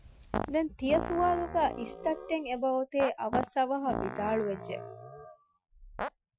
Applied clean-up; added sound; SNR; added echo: classical method Wiener filter.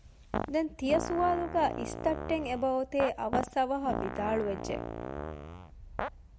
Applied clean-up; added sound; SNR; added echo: none; Fart; 6 dB; none.